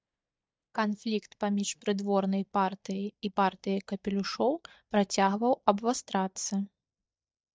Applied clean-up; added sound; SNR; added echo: neural mask model DeepFilterNet 3.